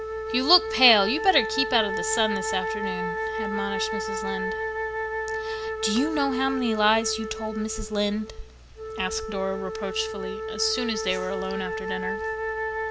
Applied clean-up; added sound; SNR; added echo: none; Wind instrument, woodwind instrument; 3 dB; none.